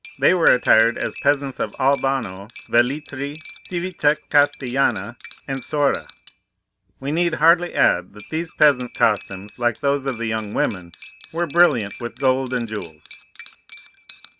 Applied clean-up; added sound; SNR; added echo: none; Cutlery, silverware; 16 dB; none.